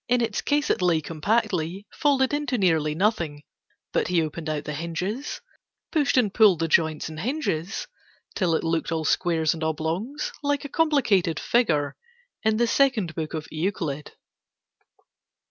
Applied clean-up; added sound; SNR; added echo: none; none; none; none.